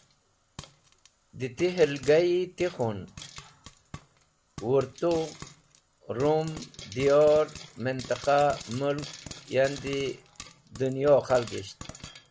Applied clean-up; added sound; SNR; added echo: none; Frying (food); 17 dB; none.